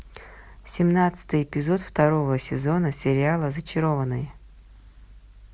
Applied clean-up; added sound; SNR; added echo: none; none; none; none.